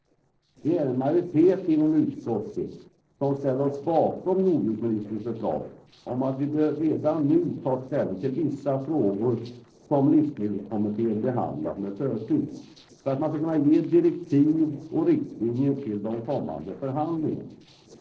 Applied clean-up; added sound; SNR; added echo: neural separator model SepFormer DNS4.